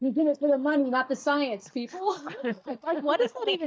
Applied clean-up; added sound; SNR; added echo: neural mask model DeepFilterNet 3.